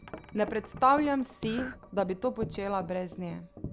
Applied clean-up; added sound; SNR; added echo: none; Wind chime + Breathing; 13 dB; none.